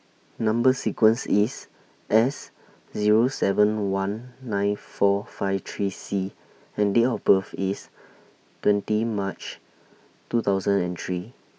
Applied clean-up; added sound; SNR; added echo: none; none; none; none.